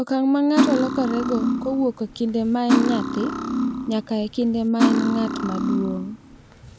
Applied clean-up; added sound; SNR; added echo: none; Cutlery, silverware; 1 dB; none.